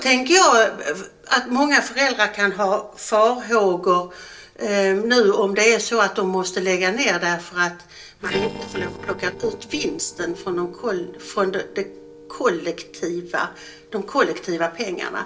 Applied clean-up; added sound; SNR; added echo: neural separator model SepFormer DNS4.